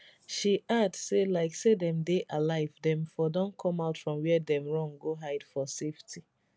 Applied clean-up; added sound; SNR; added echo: none; none; none; none.